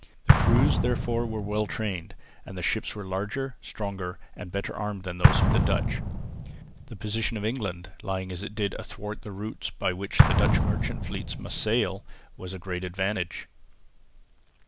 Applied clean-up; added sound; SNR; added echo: none; Explosion; -3 dB; none.